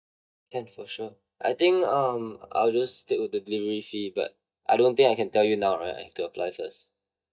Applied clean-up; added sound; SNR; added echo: neural mask model DeepFilterNet 3.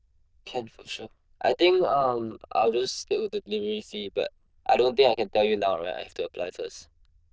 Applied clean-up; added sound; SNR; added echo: neural diffusion model UNIVERSE++.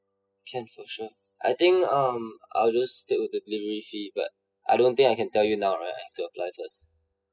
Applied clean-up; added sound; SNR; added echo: classical method spectral subtraction.